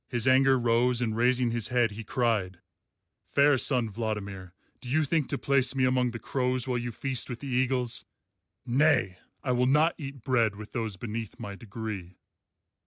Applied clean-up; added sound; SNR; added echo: none; none; none; none.